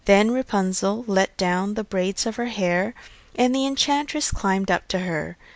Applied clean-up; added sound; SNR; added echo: none; none; none; none.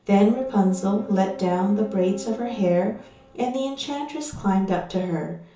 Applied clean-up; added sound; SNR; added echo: none; Boat, Water vehicle; 15 dB; reverberation time 0.6 s.